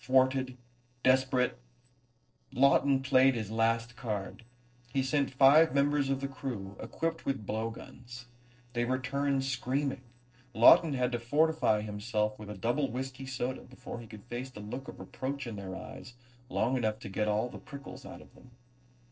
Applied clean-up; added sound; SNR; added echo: neural separator model SepFormer DNS4.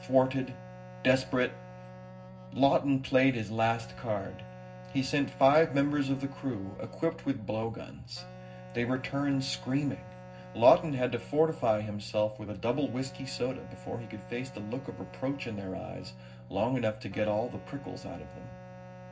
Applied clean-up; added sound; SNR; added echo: none; Wind instrument, woodwind instrument; 18 dB; reverberation time 0.4 s.